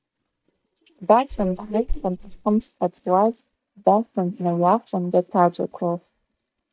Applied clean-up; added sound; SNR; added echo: neural mask model DeepFilterNet 3.